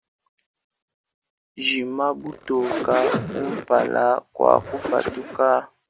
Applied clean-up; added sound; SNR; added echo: none; Zipper (clothing); 7 dB; none.